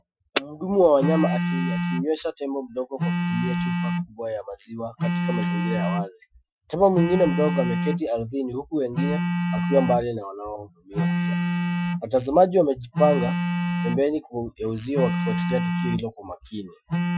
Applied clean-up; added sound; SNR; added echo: classical method Wiener filter.